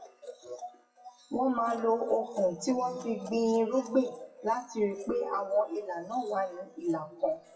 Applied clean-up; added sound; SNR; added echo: classical method WPE with log-MMSE.